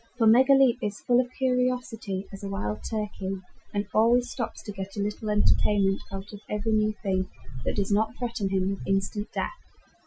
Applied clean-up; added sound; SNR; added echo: classical method Wiener filter.